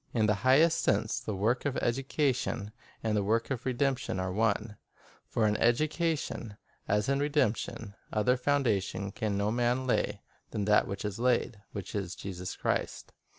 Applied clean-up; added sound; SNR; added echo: none; none; none; none.